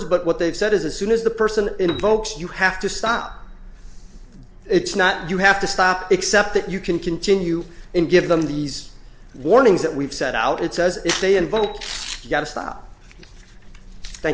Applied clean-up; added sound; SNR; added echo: none; Piano; 18 dB; none.